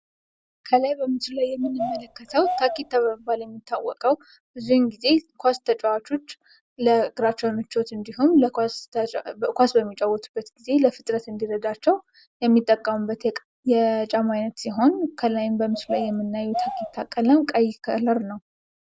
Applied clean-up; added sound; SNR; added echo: none; Bird vocalization, bird call, bird song; 9 dB; none.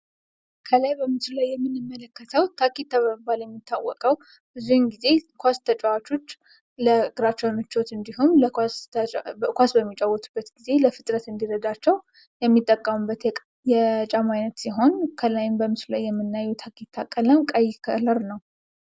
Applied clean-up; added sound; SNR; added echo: none; none; none; none.